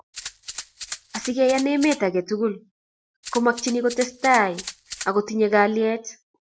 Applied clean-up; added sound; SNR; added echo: none; Rattle (instrument); 13 dB; none.